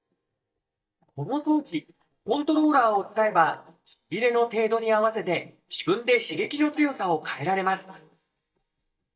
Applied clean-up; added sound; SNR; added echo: neural mask model DeepFilterNet 3.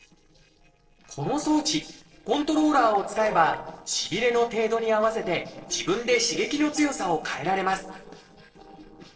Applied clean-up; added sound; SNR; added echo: neural separator model SepFormer DNS4.